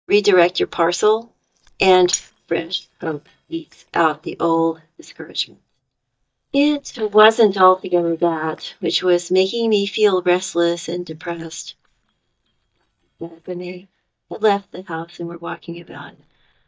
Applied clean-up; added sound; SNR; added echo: neural mask model DeepFilterNet 3.